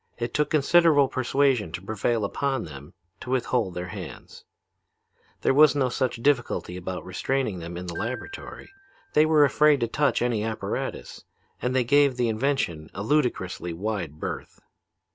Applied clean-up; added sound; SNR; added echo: none; Glockenspiel; 19 dB; none.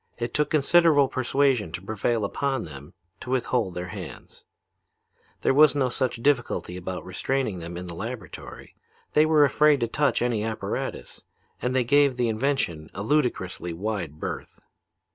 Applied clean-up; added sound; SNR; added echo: none; none; none; none.